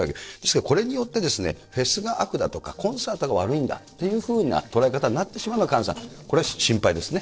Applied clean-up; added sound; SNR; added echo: neural separator model SepFormer DNS4.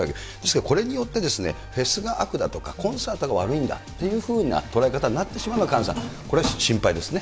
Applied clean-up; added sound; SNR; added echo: none; Drawer open or close; 10 dB; none.